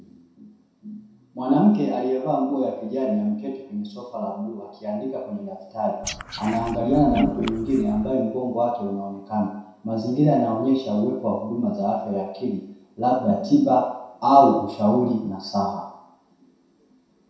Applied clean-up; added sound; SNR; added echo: none; Frog; 12 dB; reverberation time 0.7 s.